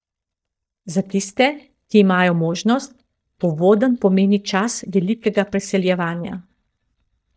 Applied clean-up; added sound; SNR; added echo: neural mask model DeepFilterNet 3.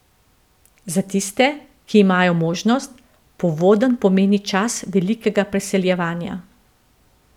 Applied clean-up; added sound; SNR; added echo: none; none; none; none.